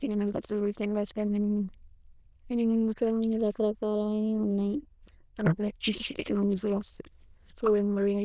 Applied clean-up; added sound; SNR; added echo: neural diffusion model UNIVERSE++.